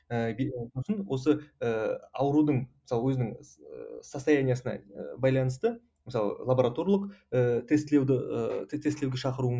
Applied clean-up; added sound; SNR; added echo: none; none; none; none.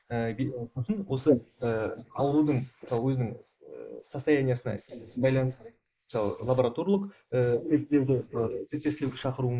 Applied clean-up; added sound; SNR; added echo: neural mask model Resemble Enhance denoiser.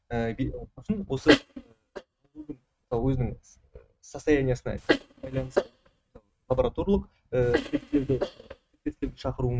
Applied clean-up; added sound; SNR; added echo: neural mask model RNNoise.